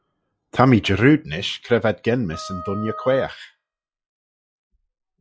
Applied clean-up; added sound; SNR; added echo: classical method log-MMSE.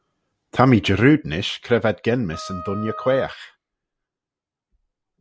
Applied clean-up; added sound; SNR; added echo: none; Wind instrument, woodwind instrument; 15 dB; none.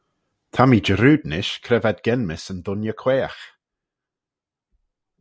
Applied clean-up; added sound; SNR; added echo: none; none; none; none.